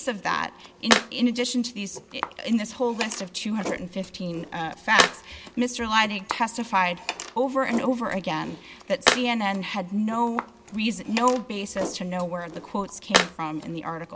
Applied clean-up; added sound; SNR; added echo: none; Tools; 5 dB; none.